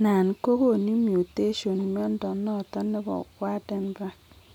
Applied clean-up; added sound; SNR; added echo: none; none; none; none.